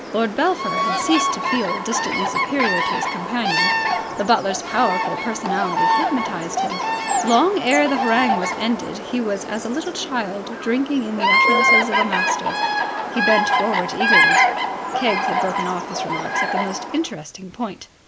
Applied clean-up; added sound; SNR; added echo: none; Bird vocalization, bird call, bird song; -2 dB; none.